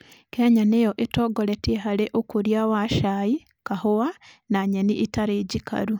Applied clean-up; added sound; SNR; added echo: none; none; none; none.